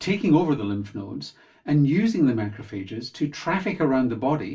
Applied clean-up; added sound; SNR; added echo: none; none; none; reverberation time 0.2 s.